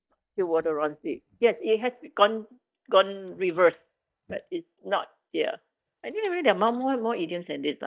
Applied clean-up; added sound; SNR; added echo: neural mask model DeepFilterNet 3.